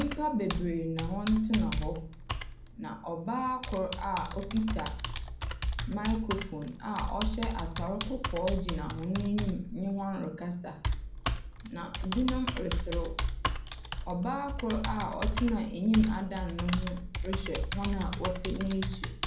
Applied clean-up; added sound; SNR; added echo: none; Computer keyboard; 2 dB; reverberation time 0.5 s.